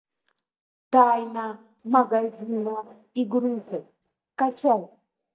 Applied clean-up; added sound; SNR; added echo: neural mask model DeepFilterNet 3.